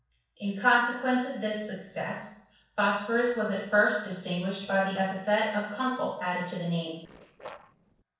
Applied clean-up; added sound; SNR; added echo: neural separator model SepFormer DNS4.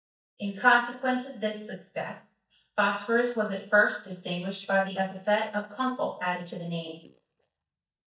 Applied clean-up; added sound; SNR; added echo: neural mask model DeepFilterNet 3.